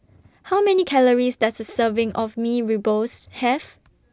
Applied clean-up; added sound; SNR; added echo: none; none; none; none.